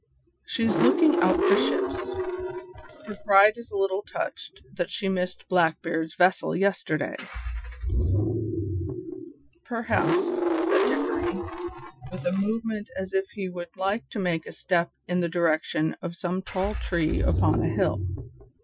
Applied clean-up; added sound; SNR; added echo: classical method Wiener filter.